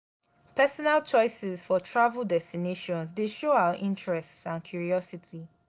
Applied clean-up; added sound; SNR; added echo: none; none; none; none.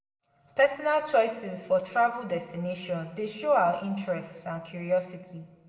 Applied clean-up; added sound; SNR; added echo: none; none; none; reverberation time 1.3 s.